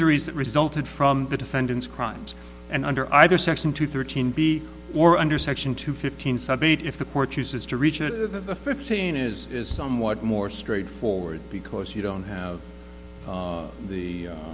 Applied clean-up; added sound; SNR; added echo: none; none; none; none.